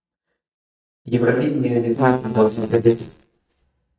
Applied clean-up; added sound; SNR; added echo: neural mask model DeepFilterNet 3.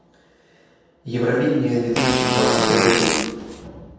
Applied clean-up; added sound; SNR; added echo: none; Fart; -2 dB; reverberation time 1.2 s.